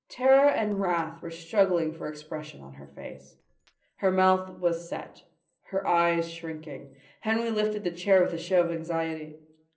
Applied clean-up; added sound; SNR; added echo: neural separator model SepFormer DNS4.